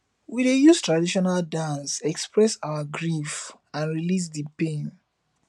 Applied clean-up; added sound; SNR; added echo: none; none; none; none.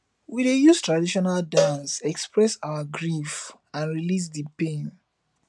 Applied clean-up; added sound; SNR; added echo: none; Cowbell; 4 dB; none.